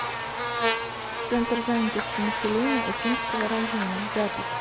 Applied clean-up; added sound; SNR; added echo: none; Buzz; 2 dB; none.